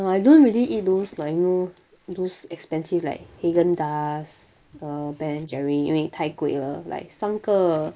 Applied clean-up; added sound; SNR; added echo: neural mask model Resemble Enhance denoiser.